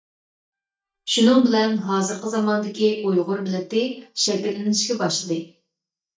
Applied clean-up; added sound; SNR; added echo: neural mask model DeepFilterNet 3.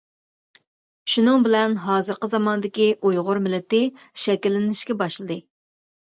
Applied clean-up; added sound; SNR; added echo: none; none; none; none.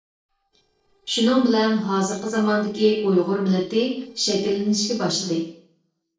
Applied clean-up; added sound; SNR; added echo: neural separator model SepFormer DNS4.